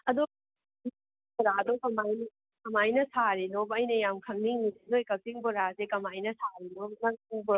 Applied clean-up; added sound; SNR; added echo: none; none; none; none.